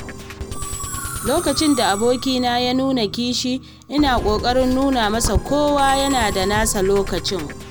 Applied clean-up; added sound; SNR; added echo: none; Musical instrument; 8 dB; none.